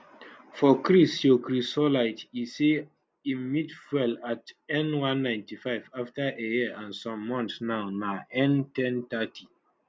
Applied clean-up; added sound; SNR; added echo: none; none; none; none.